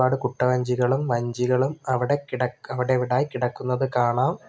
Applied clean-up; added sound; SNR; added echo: none; none; none; none.